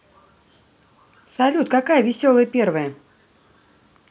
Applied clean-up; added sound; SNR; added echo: none; none; none; none.